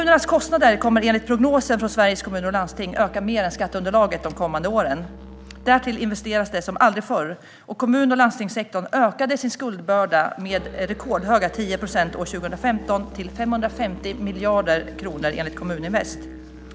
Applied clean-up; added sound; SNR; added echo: none; Musical instrument; 17 dB; none.